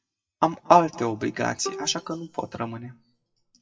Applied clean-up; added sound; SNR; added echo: classical method WPE with log-MMSE.